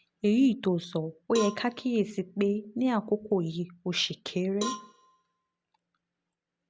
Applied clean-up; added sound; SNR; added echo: none; Cowbell; 13 dB; none.